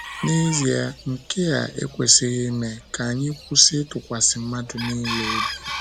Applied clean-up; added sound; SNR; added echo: none; Chicken, rooster; 11 dB; none.